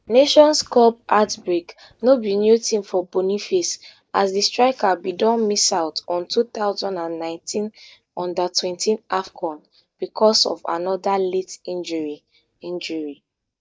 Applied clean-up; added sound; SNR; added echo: neural mask model DeepFilterNet 3.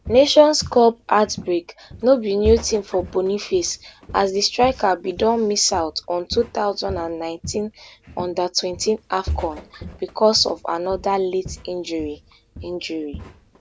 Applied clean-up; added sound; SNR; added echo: none; Walk, footsteps; 15 dB; none.